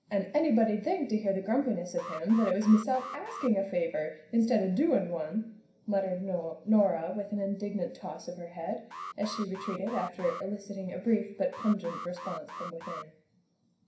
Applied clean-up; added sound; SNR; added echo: none; Alarm; 12 dB; reverberation time 0.5 s.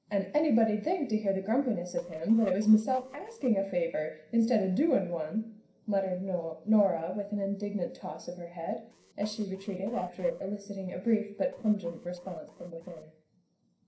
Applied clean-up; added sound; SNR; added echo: neural separator model SepFormer DNS4.